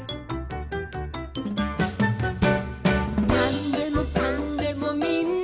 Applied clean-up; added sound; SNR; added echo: none; none; none; none.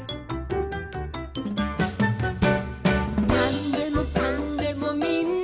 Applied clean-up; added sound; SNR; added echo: none; Bowed string instrument; 13 dB; none.